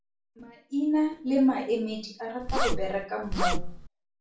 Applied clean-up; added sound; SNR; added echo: none; Zipper (clothing); -2 dB; reverberation time 0.4 s.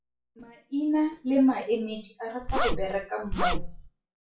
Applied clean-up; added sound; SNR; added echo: classical method WPE with log-MMSE.